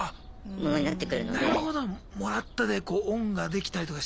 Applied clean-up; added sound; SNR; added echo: none; Fowl; 16 dB; none.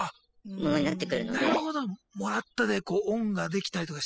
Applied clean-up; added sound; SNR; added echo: classical method spectral subtraction.